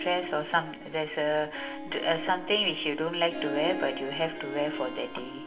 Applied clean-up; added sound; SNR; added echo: none; Harp; 8 dB; reverberation time 0.6 s.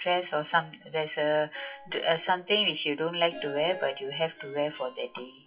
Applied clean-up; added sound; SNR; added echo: classical method WPE with log-MMSE.